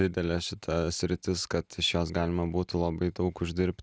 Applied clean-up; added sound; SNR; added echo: none; none; none; none.